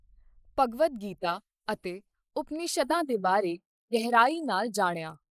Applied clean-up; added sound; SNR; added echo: neural mask model Resemble Enhance denoiser.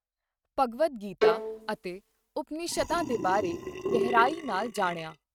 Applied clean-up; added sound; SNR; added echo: neural mask model RNNoise.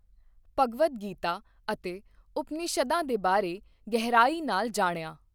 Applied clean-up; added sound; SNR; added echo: none; none; none; none.